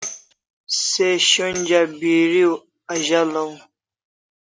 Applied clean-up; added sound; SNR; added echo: none; Tambourine; 18 dB; none.